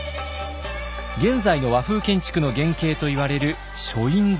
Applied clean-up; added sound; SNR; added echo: none; none; none; none.